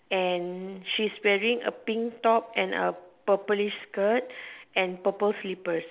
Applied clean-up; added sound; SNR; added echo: none; none; none; none.